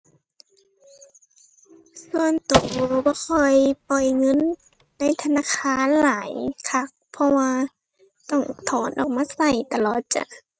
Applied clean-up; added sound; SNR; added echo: neural mask model RNNoise.